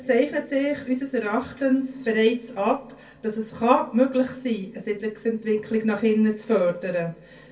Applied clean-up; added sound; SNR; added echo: none; none; none; reverberation time 0.2 s.